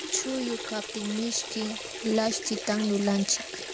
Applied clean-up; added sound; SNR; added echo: none; Liquid + Sink (filling or washing) / Water tap, faucet; 8 dB; none.